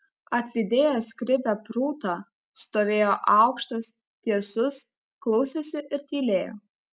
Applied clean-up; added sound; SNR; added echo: none; none; none; none.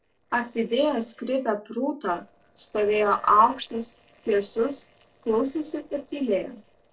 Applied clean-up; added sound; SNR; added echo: neural separator model SepFormer DNS4.